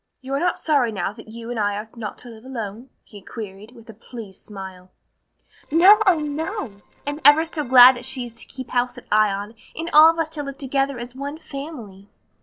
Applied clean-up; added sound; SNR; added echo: neural separator model SepFormer DNS4.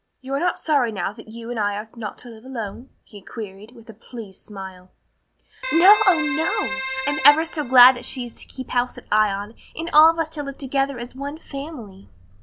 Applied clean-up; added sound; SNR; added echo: none; Keyboard (musical); 6 dB; none.